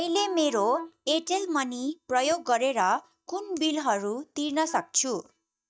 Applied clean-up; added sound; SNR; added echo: neural mask model DeepFilterNet 3.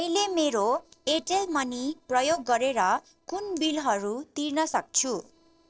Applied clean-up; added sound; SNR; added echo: neural separator model SepFormer DNS4.